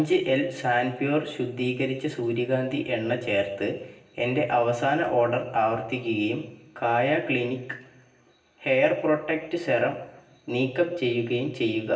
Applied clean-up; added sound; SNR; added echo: none; none; none; reverberation time 0.9 s.